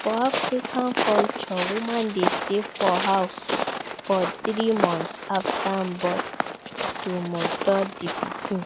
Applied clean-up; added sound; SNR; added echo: none; Walk, footsteps; 2 dB; none.